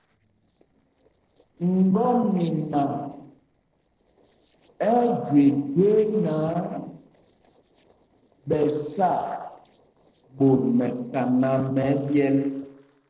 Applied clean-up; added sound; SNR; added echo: neural separator model SepFormer DNS4.